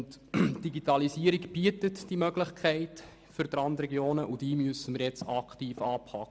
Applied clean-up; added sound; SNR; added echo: none; none; none; none.